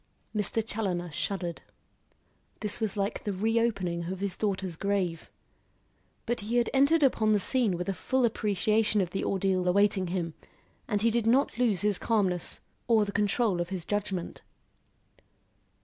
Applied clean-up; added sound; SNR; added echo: none; none; none; none.